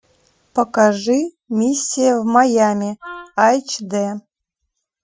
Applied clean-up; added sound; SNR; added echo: classical method Wiener filter.